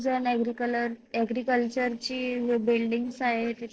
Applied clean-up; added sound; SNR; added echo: neural separator model SepFormer DNS4.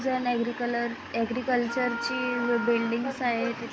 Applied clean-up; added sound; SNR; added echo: none; Wind instrument, woodwind instrument; 9 dB; none.